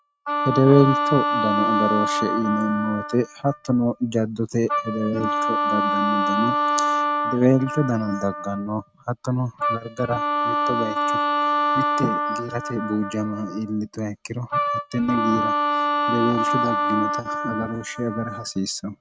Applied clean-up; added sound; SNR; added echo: neural mask model RNNoise.